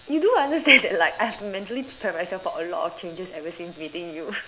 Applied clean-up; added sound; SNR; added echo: none; none; none; none.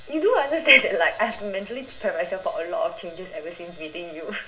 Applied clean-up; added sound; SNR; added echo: none; none; none; reverberation time 0.2 s.